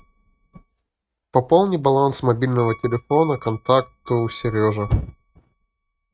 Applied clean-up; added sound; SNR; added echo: neural mask model RNNoise.